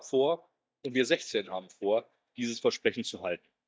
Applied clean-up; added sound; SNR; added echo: neural mask model DeepFilterNet 3.